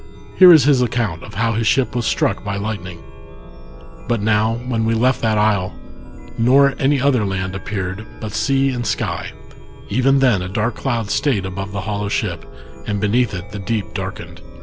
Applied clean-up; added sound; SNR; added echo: none; Chime; 13 dB; none.